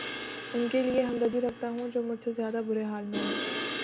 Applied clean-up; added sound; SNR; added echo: none; Crash cymbal; 7 dB; none.